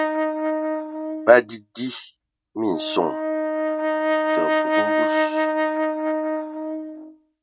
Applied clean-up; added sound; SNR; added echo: neural mask model RNNoise.